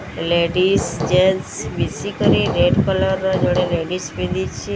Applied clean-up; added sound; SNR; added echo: none; Hammer; 10 dB; none.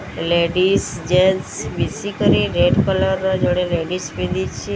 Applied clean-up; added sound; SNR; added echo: none; none; none; none.